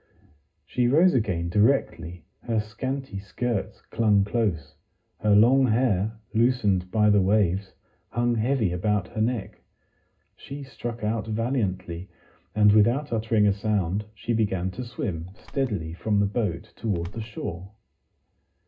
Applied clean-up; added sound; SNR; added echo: none; Bird; 14 dB; reverberation time 0.2 s.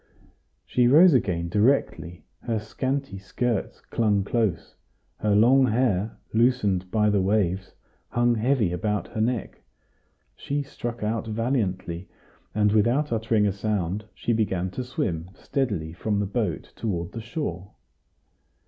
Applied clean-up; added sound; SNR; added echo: none; none; none; none.